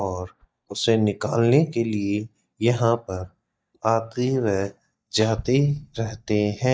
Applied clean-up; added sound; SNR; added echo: neural mask model DeepFilterNet 3.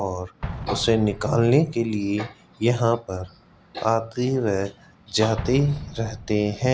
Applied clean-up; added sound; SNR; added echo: none; Explosion; 16 dB; none.